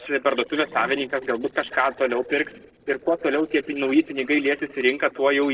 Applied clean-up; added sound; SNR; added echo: neural separator model SepFormer DNS4.